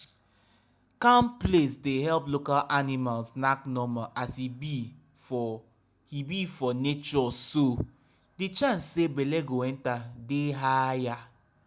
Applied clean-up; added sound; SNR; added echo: none; none; none; none.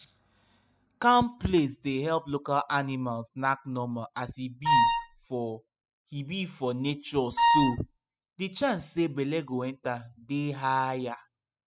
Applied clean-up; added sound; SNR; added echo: classical method spectral subtraction.